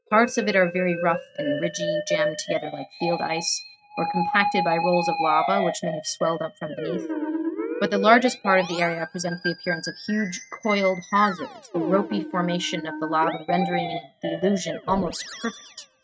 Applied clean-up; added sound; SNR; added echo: neural mask model RNNoise.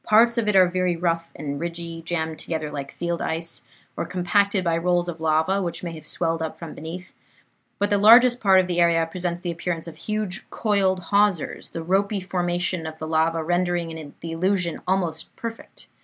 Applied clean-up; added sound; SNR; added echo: none; none; none; none.